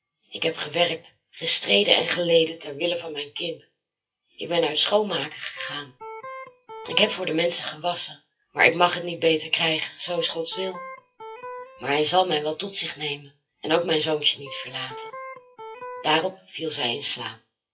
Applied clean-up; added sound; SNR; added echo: classical method WPE with log-MMSE.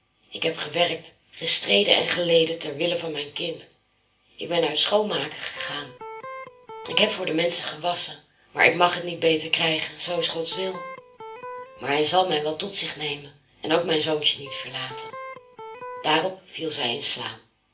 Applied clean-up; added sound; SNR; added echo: none; Electric guitar; 13 dB; reverberation time 0.3 s.